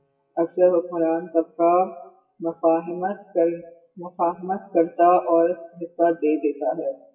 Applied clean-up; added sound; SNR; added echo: classical method WPE with log-MMSE.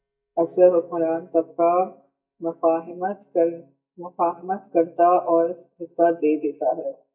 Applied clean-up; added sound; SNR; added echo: neural mask model DeepFilterNet 3.